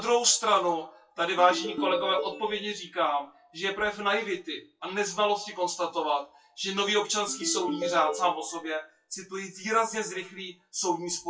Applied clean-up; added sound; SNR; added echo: classical method WPE with log-MMSE.